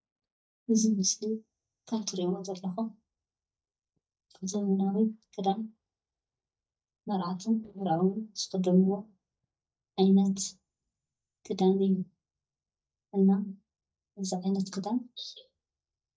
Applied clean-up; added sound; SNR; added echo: neural mask model DeepFilterNet 3.